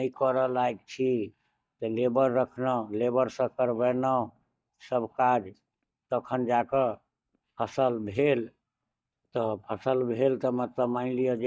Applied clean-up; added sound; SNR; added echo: neural mask model DeepFilterNet 3.